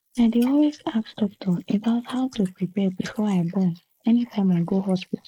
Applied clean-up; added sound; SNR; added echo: neural mask model Resemble Enhance denoiser.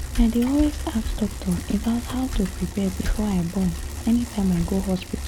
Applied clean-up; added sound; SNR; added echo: none; Bicycle; 5 dB; none.